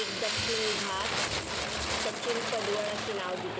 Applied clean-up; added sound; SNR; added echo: none; Fire; -1 dB; none.